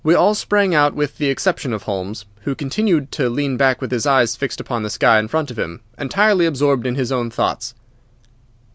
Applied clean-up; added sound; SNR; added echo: none; none; none; none.